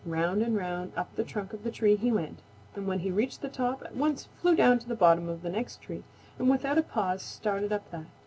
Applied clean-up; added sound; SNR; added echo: none; none; none; none.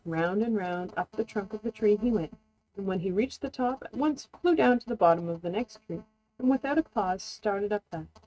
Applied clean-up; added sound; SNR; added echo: neural mask model RNNoise.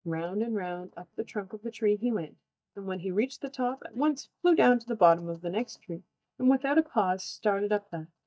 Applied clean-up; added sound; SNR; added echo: neural mask model DeepFilterNet 3.